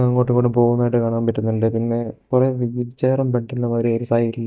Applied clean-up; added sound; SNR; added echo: neural mask model DeepFilterNet 3.